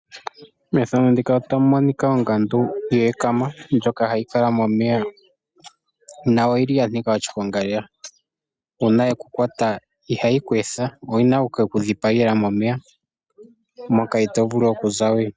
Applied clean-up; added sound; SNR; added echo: none; none; none; none.